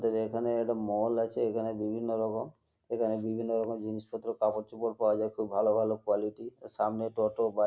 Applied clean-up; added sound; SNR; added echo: none; none; none; none.